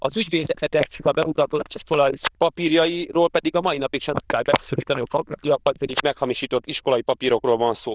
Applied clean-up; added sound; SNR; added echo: neural diffusion model UNIVERSE++.